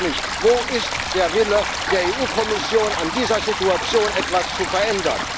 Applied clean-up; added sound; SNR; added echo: none; Stream; 3 dB; none.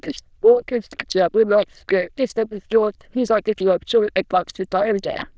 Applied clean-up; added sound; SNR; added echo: neural diffusion model UNIVERSE++.